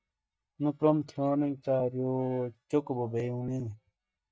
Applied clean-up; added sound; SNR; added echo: neural mask model DeepFilterNet 3.